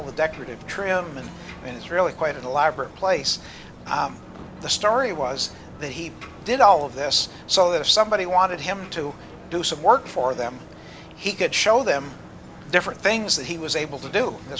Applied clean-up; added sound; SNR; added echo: none; Ocean; 17 dB; none.